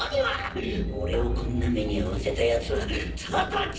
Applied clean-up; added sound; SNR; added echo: neural separator model SepFormer DNS4.